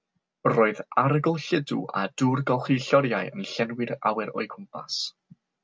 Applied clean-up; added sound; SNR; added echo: none; none; none; none.